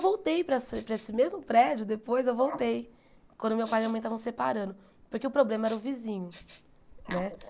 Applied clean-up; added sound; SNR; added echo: none; Respiratory sounds; 20 dB; none.